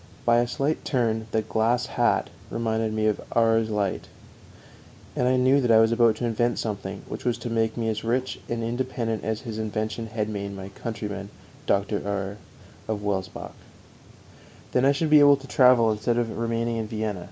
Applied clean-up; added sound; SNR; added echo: none; none; none; none.